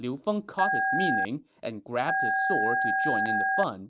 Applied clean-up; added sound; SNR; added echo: neural mask model RNNoise.